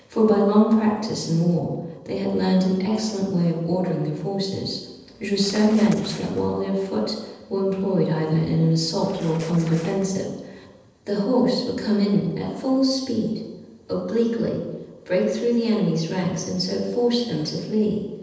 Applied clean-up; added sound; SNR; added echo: neural separator model SepFormer DNS4.